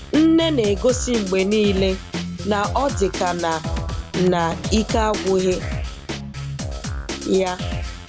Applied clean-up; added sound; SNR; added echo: none; Drum kit; 6 dB; none.